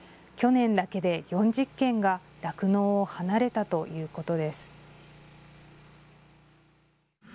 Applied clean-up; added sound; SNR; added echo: none; none; none; none.